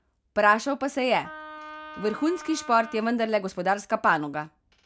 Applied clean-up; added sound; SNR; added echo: none; Wind instrument, woodwind instrument; 16 dB; none.